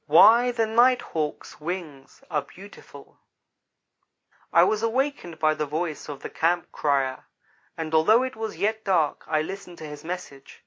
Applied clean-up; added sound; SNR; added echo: none; none; none; none.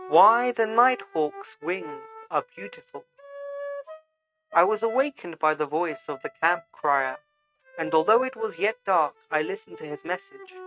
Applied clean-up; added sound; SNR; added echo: neural mask model RNNoise.